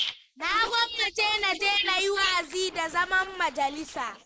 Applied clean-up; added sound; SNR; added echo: neural mask model Resemble Enhance denoiser.